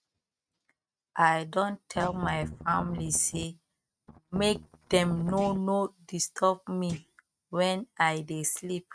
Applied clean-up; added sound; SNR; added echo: neural mask model RNNoise.